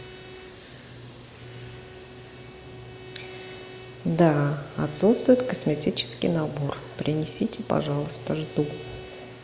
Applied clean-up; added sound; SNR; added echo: none; Bowed string instrument; 19 dB; none.